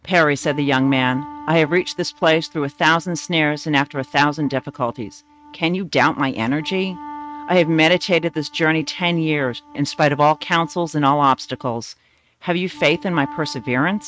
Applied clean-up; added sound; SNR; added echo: neural mask model RNNoise.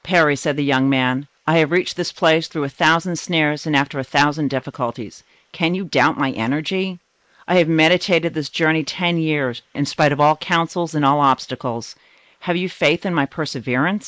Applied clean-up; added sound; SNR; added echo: neural mask model Resemble Enhance denoiser.